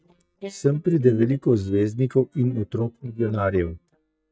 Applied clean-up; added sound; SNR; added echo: neural mask model DeepFilterNet 3.